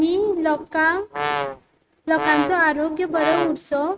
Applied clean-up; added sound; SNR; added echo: neural mask model RNNoise.